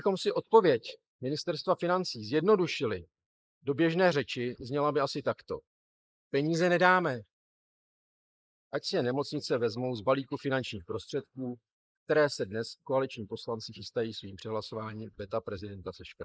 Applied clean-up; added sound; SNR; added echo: neural mask model Resemble Enhance denoiser.